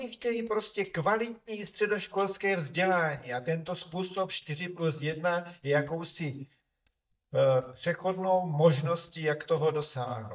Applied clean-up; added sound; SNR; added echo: neural mask model DeepFilterNet 3.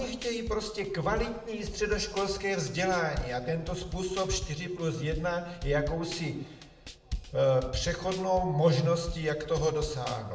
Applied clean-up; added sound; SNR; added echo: none; Drum / Drum kit; 11 dB; reverberation time 0.7 s.